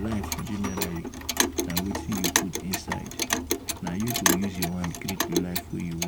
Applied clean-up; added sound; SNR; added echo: none; Clock; -3 dB; none.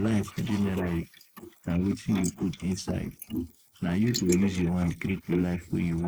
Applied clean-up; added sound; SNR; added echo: neural mask model Resemble Enhance denoiser.